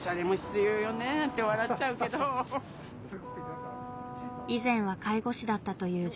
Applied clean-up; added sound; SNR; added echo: none; Wind instrument, woodwind instrument; 13 dB; none.